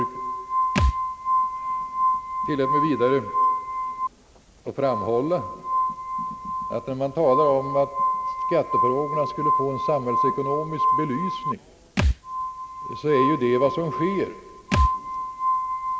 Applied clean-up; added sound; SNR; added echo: none; Thump, thud + Glass; -1 dB; none.